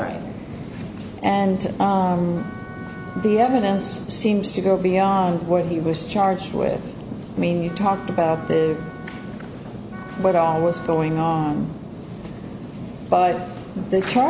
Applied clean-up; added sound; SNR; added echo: none; Wind instrument, woodwind instrument; 20 dB; none.